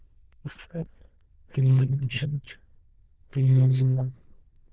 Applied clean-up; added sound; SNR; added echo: neural diffusion model UNIVERSE++.